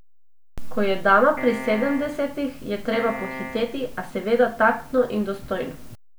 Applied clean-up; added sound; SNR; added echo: none; Piano; 11 dB; none.